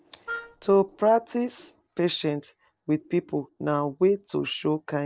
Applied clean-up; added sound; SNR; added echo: neural separator model SepFormer DNS4.